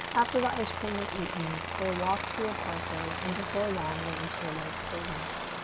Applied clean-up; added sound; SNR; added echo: none; Aircraft; 2 dB; none.